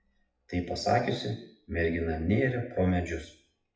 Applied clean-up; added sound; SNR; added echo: classical method WPE with log-MMSE.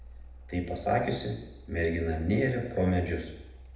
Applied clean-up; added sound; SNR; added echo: none; Mechanical fan; 17 dB; reverberation time 0.8 s.